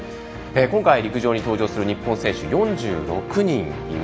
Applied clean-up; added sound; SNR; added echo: none; none; none; none.